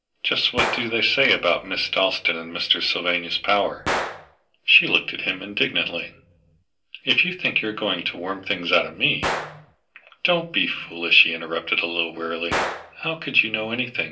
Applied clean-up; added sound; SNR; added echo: none; Gunshot, gunfire; 11 dB; reverberation time 0.2 s.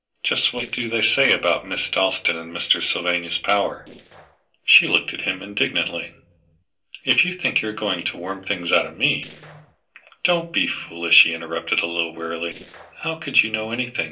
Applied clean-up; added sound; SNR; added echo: neural separator model SepFormer DNS4.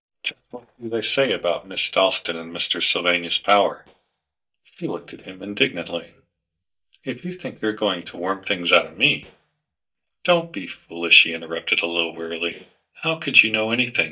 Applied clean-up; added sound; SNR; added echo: neural mask model DeepFilterNet 3.